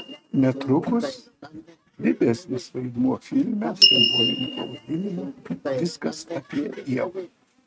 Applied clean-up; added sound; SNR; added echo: neural mask model RNNoise.